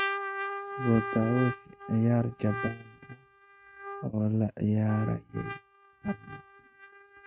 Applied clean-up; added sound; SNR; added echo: neural mask model RNNoise.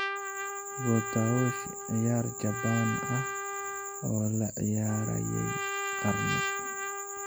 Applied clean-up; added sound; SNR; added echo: none; Trumpet; 5 dB; none.